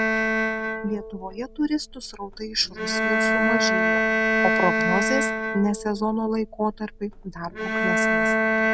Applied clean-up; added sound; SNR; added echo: none; Bowed string instrument; -4 dB; none.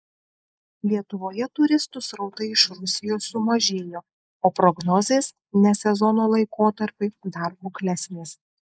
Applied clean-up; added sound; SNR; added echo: neural mask model Resemble Enhance denoiser.